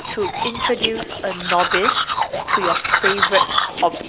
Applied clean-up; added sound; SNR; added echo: none; Domestic sounds, home sounds; -2 dB; none.